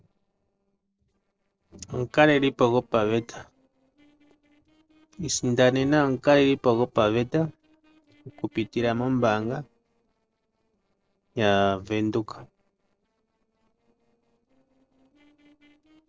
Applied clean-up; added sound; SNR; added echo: neural separator model SepFormer DNS4.